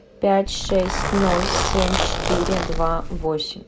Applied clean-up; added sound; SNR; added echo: none; Zipper (clothing); 0 dB; none.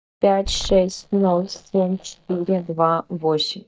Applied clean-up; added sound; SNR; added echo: neural mask model DeepFilterNet 3.